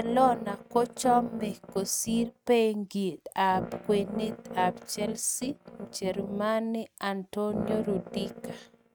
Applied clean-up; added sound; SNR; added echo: neural mask model RNNoise.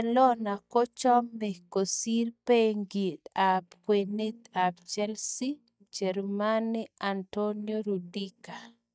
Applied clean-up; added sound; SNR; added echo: neural mask model DeepFilterNet 3.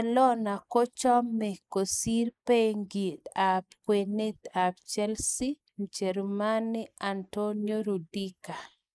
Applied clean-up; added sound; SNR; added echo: neural mask model Resemble Enhance denoiser.